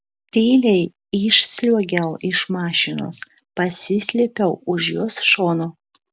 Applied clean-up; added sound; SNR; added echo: none; none; none; none.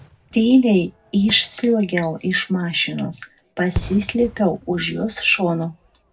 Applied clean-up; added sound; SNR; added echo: none; Fireworks; 16 dB; reverberation time 0.4 s.